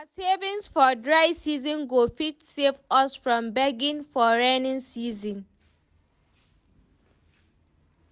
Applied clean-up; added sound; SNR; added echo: none; none; none; none.